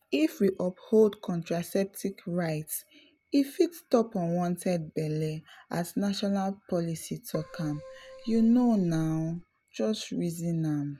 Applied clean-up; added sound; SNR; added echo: none; Keyboard (musical); 15 dB; none.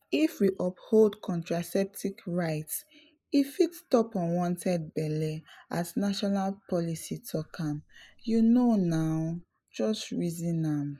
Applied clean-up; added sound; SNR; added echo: neural mask model Resemble Enhance denoiser.